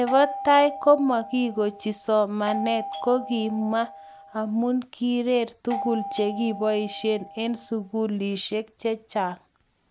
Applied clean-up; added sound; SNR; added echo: none; Doorbell; 10 dB; none.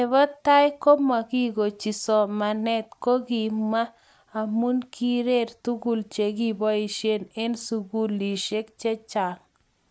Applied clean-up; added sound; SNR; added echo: none; none; none; none.